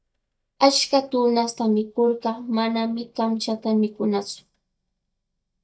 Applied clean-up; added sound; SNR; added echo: neural mask model DeepFilterNet 3.